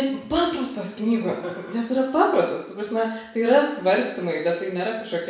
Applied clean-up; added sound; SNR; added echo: none; none; none; reverberation time 0.6 s.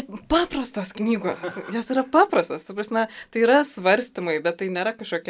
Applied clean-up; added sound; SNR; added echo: none; none; none; none.